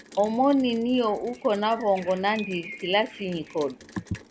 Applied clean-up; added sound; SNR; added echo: none; Bird + Rain; 19 dB; none.